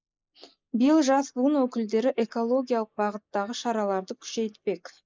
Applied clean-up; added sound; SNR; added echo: neural mask model Resemble Enhance denoiser.